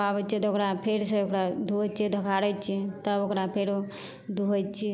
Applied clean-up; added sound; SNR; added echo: none; none; none; none.